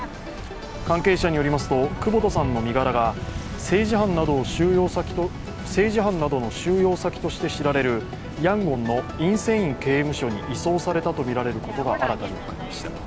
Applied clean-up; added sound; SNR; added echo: none; Waves, surf; 9 dB; none.